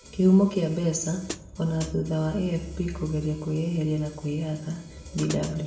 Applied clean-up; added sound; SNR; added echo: none; Hi-hat; 19 dB; reverberation time 0.7 s.